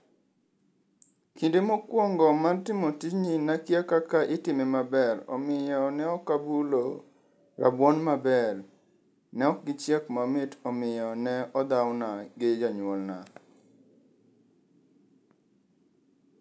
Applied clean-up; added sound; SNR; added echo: none; none; none; none.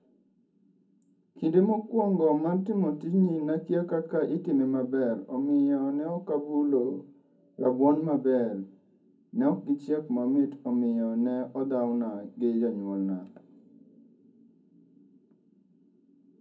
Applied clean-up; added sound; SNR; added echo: none; none; none; reverberation time 0.4 s.